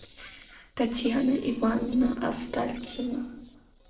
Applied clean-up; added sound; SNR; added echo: neural separator model SepFormer DNS4.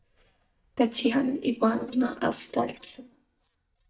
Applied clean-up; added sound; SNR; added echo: neural mask model DeepFilterNet 3.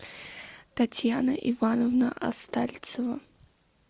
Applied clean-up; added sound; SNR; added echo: none; none; none; none.